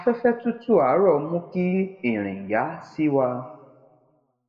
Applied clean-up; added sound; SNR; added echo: none; none; none; reverberation time 1.1 s.